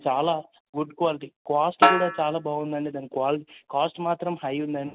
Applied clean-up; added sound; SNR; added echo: none; Snare drum; -1 dB; none.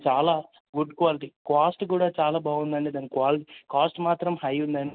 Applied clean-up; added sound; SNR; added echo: none; none; none; none.